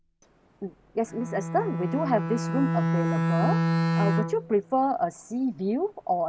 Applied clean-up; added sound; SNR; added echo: none; Bowed string instrument; 0 dB; none.